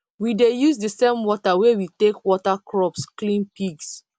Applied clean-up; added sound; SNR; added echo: none; none; none; none.